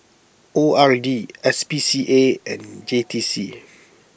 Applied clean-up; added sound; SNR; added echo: none; none; none; none.